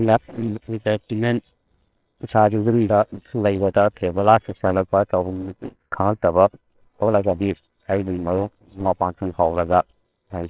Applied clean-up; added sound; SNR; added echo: neural separator model SepFormer WHAMR!.